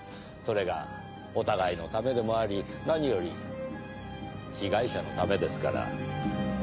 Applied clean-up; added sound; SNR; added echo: none; Domestic sounds, home sounds; 19 dB; none.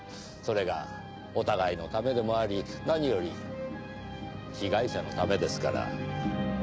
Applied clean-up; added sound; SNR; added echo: none; none; none; none.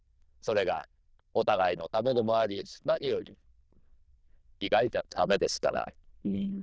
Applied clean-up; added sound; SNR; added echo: neural diffusion model UNIVERSE++.